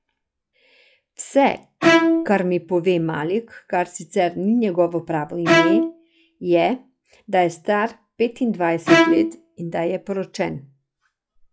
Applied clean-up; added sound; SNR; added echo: classical method log-MMSE.